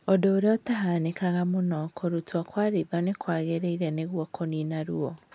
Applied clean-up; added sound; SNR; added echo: none; none; none; none.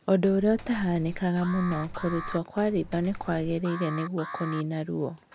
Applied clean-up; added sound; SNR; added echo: none; Alarm + Coin (dropping); 12 dB; none.